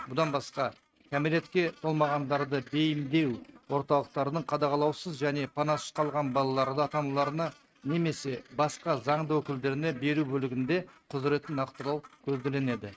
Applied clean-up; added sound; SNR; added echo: neural mask model RNNoise.